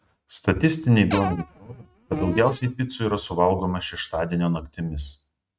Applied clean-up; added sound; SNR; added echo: neural mask model RNNoise.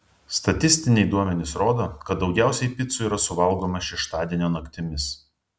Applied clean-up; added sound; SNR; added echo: none; none; none; none.